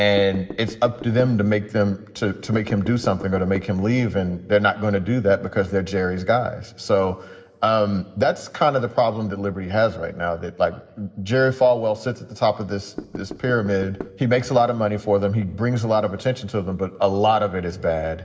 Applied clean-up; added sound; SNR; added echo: none; Knock / Wood; 14 dB; reverberation time 1.5 s.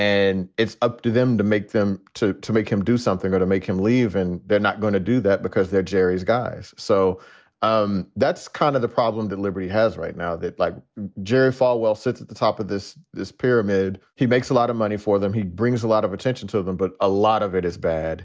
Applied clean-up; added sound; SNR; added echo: none; none; none; none.